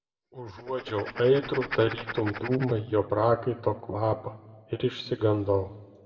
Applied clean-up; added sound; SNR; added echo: none; Writing; 12 dB; reverberation time 1.1 s.